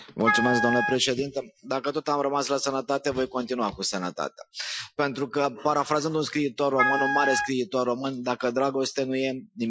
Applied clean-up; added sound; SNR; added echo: classical method Wiener filter.